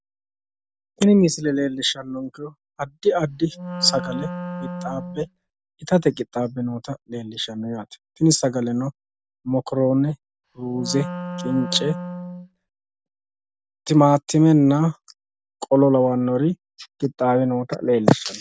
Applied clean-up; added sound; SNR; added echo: none; Wind instrument, woodwind instrument; 10 dB; none.